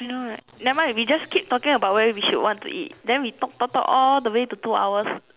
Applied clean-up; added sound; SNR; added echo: none; none; none; none.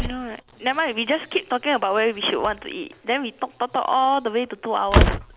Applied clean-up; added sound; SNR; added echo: none; Slam; 4 dB; none.